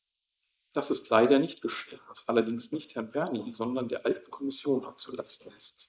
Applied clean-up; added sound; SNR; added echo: neural mask model Resemble Enhance denoiser.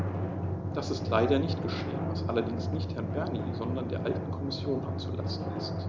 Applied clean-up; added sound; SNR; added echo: none; Drum; -1 dB; none.